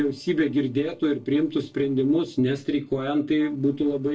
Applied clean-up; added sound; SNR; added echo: neural separator model SepFormer DNS4.